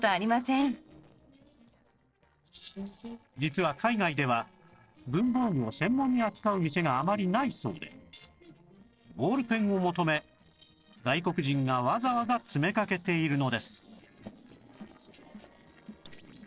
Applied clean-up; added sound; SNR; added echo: neural separator model SepFormer DNS4.